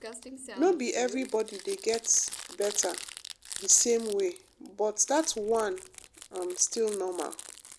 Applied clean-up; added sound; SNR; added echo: none; Crumpling, crinkling; 14 dB; none.